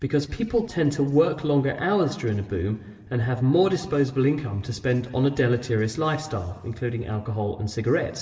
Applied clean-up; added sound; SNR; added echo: none; none; none; reverberation time 2.2 s.